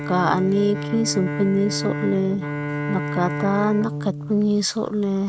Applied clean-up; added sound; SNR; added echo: neural mask model RNNoise.